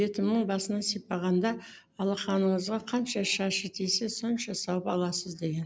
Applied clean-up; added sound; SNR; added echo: none; none; none; none.